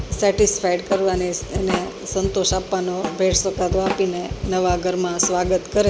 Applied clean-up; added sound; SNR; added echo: none; Drum kit; 8 dB; none.